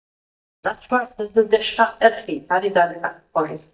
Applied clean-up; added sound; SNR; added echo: neural mask model DeepFilterNet 3.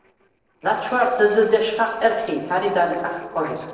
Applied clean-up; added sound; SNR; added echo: neural separator model SepFormer DNS4.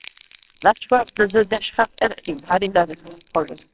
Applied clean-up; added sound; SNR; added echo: neural separator model SepFormer WHAMR!.